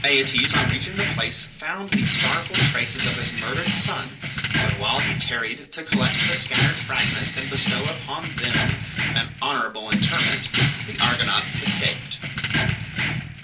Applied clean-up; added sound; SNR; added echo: none; Keys jangling; -1 dB; reverberation time 0.3 s.